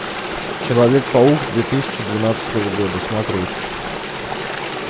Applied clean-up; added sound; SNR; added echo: none; Stream; 5 dB; none.